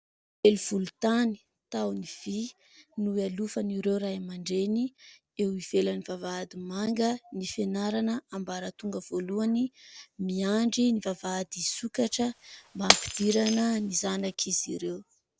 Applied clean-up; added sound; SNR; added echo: none; Shatter; 3 dB; none.